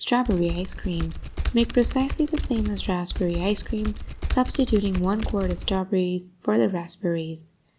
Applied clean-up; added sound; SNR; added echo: none; Typing; 5 dB; none.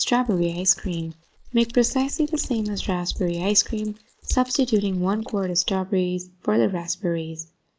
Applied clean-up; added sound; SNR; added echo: neural mask model Resemble Enhance denoiser.